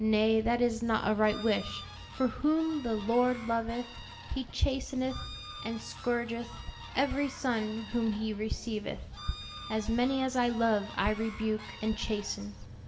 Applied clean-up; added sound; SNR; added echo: none; Bird / Fowl; 17 dB; reverberation time 0.7 s.